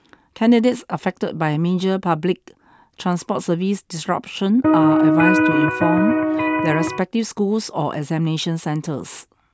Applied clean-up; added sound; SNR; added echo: none; Electric guitar; -5 dB; none.